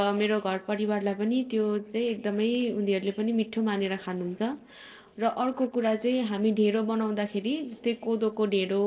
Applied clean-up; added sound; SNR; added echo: neural separator model SepFormer DNS4.